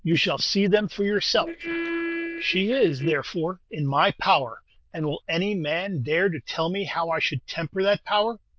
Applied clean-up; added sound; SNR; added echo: neural diffusion model UNIVERSE++.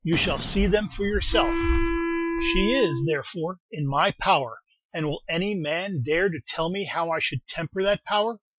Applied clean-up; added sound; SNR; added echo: classical method Wiener filter.